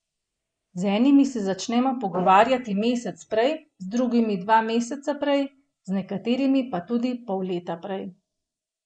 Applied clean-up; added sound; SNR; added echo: neural mask model Resemble Enhance denoiser.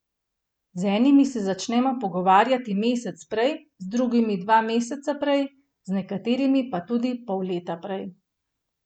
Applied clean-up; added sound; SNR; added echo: none; none; none; none.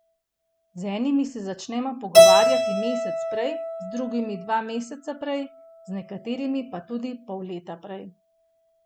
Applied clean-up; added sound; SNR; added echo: none; Keyboard (musical); -5 dB; none.